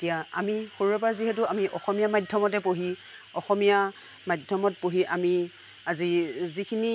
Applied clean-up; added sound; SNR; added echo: none; none; none; none.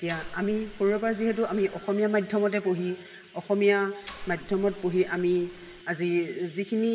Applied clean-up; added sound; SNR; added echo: none; Mechanisms; 17 dB; reverberation time 1.8 s.